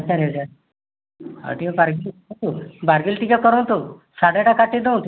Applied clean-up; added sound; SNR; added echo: none; none; none; none.